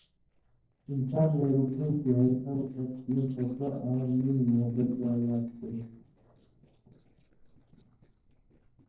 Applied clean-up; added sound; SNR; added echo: neural separator model SepFormer DNS4.